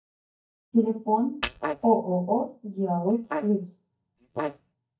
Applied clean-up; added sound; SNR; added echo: neural mask model DeepFilterNet 3.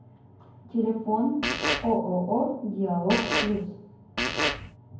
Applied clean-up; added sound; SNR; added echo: none; Fart; -1 dB; reverberation time 0.9 s.